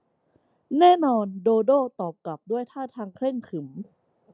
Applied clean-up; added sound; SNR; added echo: none; none; none; none.